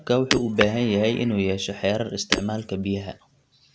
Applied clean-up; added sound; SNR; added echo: none; Shatter + Tap / Hammer; 6 dB; none.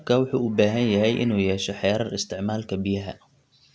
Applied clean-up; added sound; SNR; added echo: none; none; none; none.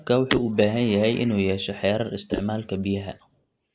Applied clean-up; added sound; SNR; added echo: neural mask model Resemble Enhance denoiser.